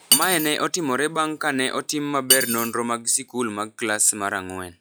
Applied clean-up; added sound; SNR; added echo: classical method log-MMSE.